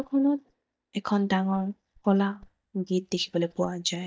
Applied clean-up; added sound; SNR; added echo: neural mask model DeepFilterNet 3.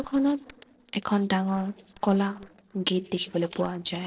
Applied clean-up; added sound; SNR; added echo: neural separator model SepFormer DNS4.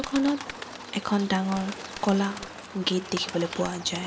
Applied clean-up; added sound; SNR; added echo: none; Bird; 11 dB; reverberation time 0.2 s.